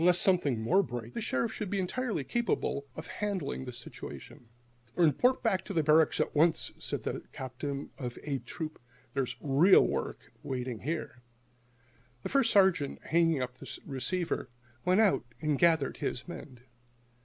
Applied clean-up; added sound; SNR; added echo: none; none; none; none.